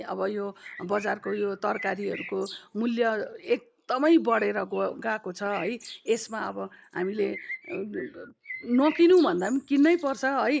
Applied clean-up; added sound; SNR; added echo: neural mask model Resemble Enhance denoiser.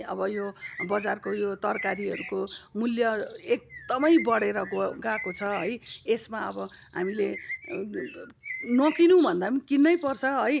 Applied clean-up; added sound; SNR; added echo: none; Bird; 15 dB; none.